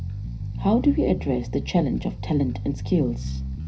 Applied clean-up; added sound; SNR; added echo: none; Bass guitar; 6 dB; reverberation time 0.4 s.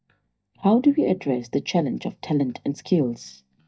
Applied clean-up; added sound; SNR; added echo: neural mask model DeepFilterNet 3.